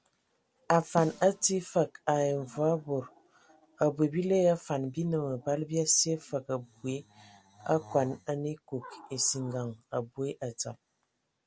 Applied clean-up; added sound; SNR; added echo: none; Snare drum; 19 dB; none.